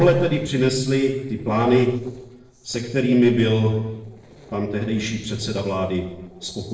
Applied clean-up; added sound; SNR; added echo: neural separator model SepFormer DNS4.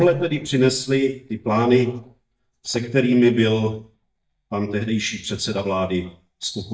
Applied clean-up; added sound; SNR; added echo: neural mask model DeepFilterNet 3.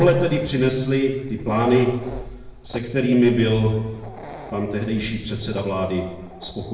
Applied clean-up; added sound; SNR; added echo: none; Dog; 18 dB; reverberation time 0.9 s.